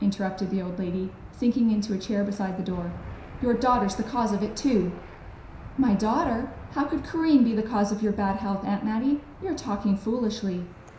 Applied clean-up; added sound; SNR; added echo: none; Engine / Aircraft; 16 dB; reverberation time 0.7 s.